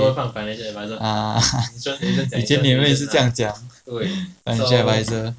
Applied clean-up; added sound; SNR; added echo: none; none; none; none.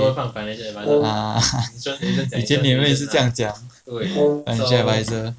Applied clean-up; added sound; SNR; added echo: none; Brass instrument; 3 dB; none.